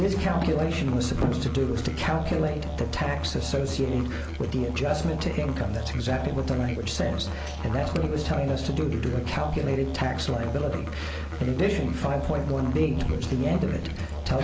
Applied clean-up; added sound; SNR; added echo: none; Musical instrument; 5 dB; none.